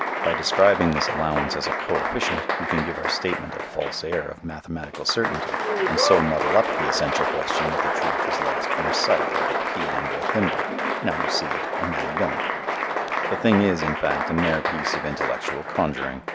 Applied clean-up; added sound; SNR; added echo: none; Applause; -1 dB; none.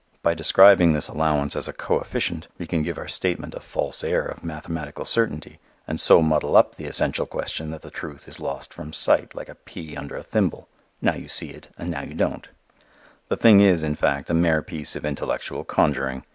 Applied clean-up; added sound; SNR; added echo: none; none; none; none.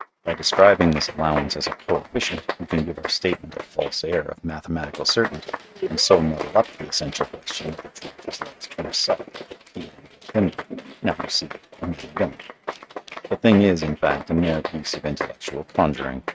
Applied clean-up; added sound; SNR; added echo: neural mask model RNNoise.